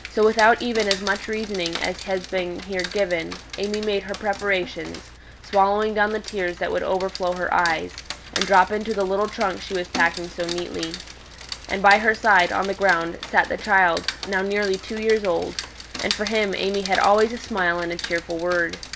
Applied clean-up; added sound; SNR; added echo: none; Rain; 12 dB; none.